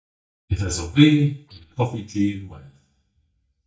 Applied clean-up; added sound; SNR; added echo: neural mask model DeepFilterNet 3.